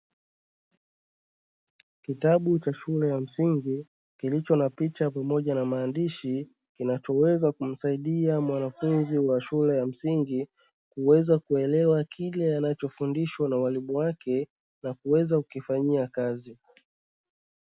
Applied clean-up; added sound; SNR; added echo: none; none; none; none.